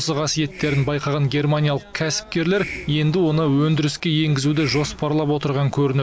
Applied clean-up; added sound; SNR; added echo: none; Hiss; 19 dB; none.